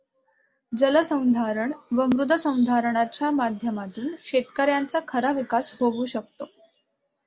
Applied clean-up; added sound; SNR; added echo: none; none; none; none.